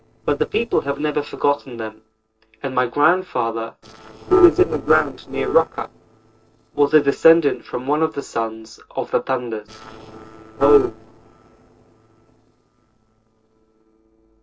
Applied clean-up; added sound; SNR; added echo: neural separator model SepFormer DNS4.